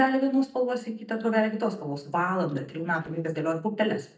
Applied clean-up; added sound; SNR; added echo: neural mask model DeepFilterNet 3.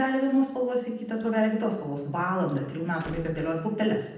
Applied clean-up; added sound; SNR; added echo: none; Slam; 18 dB; reverberation time 0.8 s.